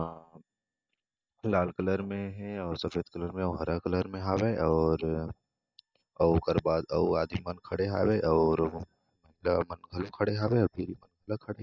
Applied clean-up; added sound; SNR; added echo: neural mask model DeepFilterNet 3.